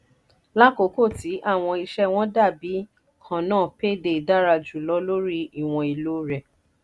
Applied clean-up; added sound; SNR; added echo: none; none; none; none.